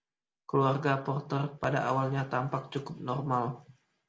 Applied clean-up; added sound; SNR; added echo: none; none; none; none.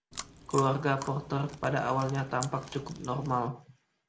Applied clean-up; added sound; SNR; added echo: none; Chewing, mastication; 13 dB; none.